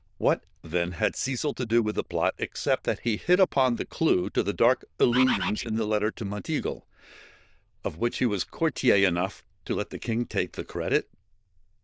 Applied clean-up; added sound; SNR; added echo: neural diffusion model UNIVERSE++.